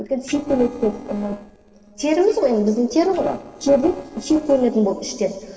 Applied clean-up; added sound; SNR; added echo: neural separator model SepFormer DNS4.